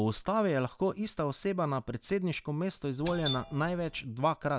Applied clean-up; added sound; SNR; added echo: none; Doorbell; 9 dB; none.